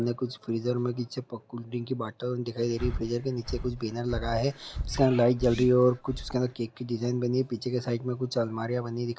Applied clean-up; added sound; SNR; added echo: none; Breathing; 9 dB; none.